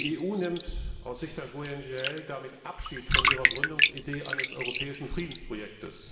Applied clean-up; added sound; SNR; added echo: none; Bathtub (filling or washing); -4 dB; reverberation time 2.0 s.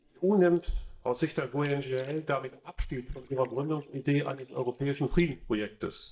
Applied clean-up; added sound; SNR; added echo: neural mask model DeepFilterNet 3.